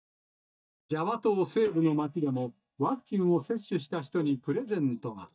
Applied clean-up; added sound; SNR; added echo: neural mask model DeepFilterNet 3.